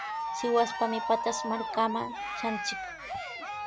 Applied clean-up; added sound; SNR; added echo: none; Cheering; 4 dB; none.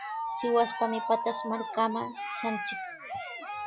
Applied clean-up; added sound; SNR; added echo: classical method log-MMSE.